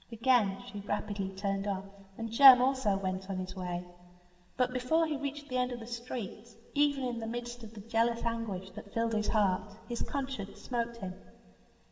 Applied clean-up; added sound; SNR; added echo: none; none; none; reverberation time 1.6 s.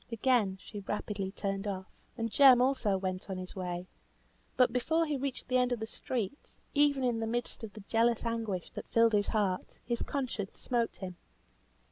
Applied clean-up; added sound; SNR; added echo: none; none; none; none.